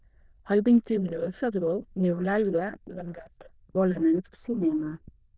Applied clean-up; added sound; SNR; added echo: neural diffusion model UNIVERSE++.